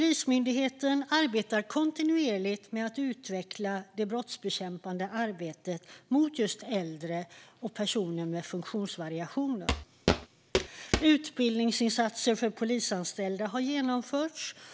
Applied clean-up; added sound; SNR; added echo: none; Walk, footsteps; 1 dB; none.